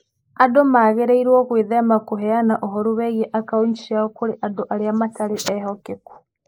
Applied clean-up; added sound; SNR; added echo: neural mask model Resemble Enhance denoiser.